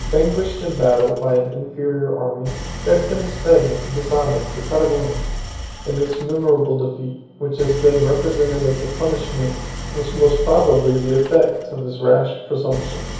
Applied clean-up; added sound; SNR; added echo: none; Idling; 10 dB; reverberation time 2.2 s.